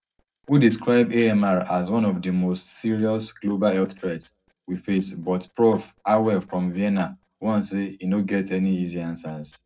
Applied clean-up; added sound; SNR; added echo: neural separator model SepFormer DNS4.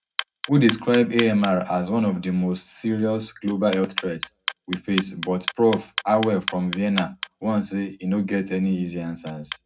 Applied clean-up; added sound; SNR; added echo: none; Clock; 12 dB; reverberation time 0.3 s.